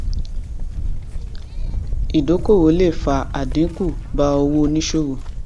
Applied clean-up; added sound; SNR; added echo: none; Livestock, farm animals, working animals; 3 dB; none.